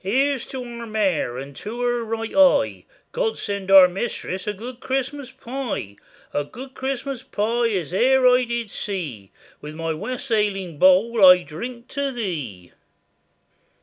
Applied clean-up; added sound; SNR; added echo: none; none; none; none.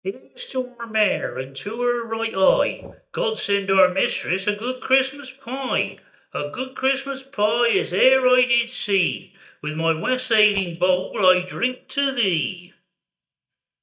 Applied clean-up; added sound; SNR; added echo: neural mask model DeepFilterNet 3.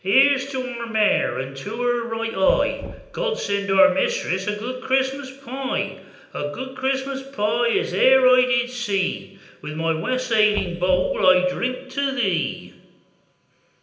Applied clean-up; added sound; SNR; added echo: none; Knock; 17 dB; reverberation time 0.8 s.